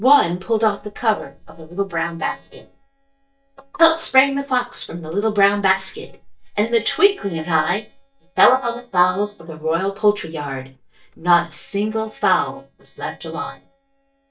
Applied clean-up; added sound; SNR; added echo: neural mask model DeepFilterNet 3.